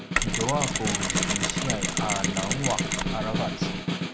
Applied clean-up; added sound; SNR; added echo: none; Mechanisms + Snare drum; -5 dB; none.